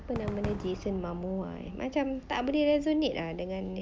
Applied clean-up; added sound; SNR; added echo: none; Crowd / Cheering / Fireworks; 13 dB; none.